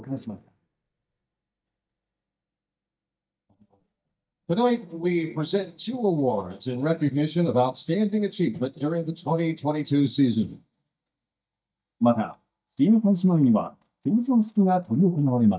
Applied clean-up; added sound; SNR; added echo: neural mask model DeepFilterNet 3.